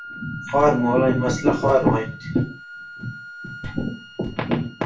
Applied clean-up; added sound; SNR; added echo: none; Wind instrument, woodwind instrument; 16 dB; reverberation time 0.3 s.